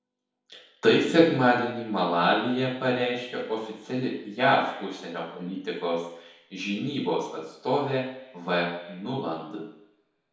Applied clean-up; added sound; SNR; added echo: none; none; none; reverberation time 2.0 s.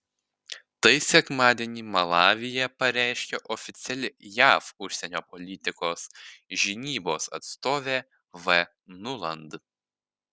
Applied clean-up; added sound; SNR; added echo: none; none; none; none.